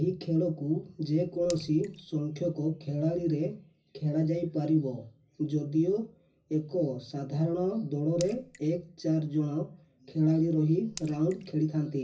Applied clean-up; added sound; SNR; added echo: none; Raindrop / Splash, splatter; 19 dB; reverberation time 0.4 s.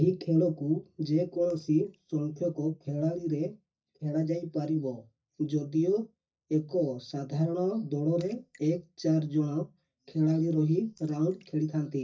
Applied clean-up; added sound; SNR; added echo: neural mask model DeepFilterNet 3.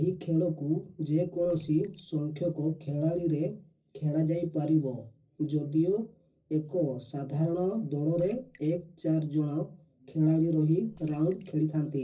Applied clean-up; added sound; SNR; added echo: neural separator model SepFormer DNS4.